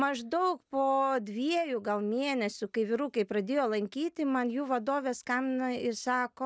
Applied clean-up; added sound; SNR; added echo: none; none; none; none.